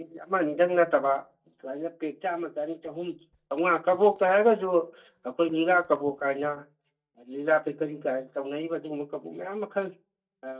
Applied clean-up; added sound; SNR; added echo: neural mask model DeepFilterNet 3.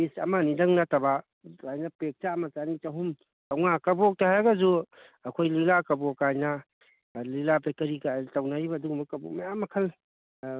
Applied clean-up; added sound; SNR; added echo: none; none; none; none.